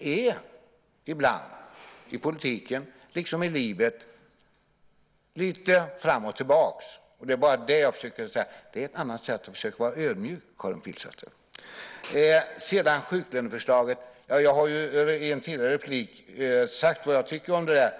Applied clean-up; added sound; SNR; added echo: none; none; none; none.